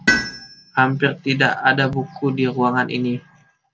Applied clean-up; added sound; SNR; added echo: none; Tools; 7 dB; none.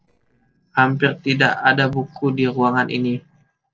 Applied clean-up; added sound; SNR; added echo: neural separator model SepFormer DNS4.